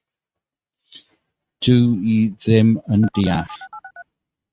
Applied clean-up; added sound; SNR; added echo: neural mask model RNNoise.